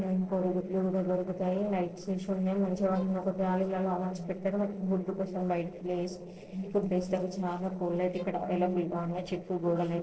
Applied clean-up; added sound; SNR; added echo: neural separator model SepFormer DNS4.